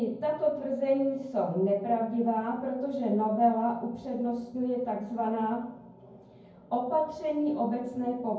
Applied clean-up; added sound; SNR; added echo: none; none; none; reverberation time 0.9 s.